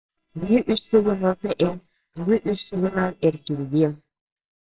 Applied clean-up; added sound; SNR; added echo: neural separator model SepFormer WHAMR!.